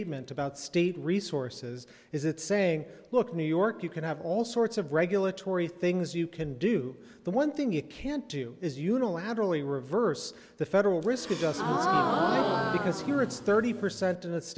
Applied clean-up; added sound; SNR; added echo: none; Gasp; 1 dB; none.